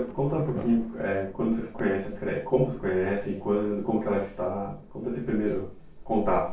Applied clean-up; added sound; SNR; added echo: neural separator model SepFormer DNS4.